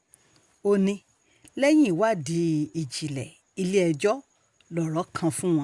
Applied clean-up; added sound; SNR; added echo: none; none; none; none.